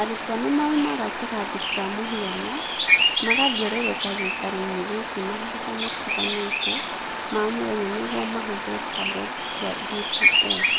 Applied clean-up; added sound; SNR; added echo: none; Bird vocalization, bird call, bird song; -3 dB; none.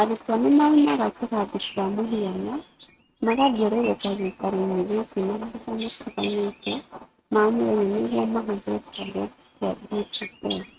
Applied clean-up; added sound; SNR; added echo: neural mask model RNNoise.